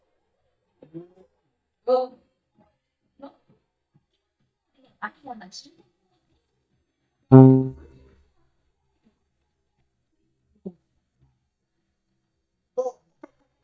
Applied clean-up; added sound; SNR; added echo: neural mask model DeepFilterNet 3.